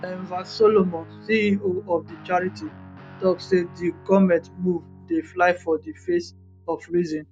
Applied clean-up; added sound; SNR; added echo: none; Guitar; 20 dB; none.